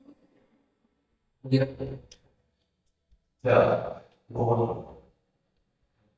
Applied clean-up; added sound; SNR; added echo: neural mask model DeepFilterNet 3.